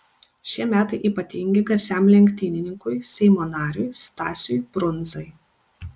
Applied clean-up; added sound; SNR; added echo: none; none; none; none.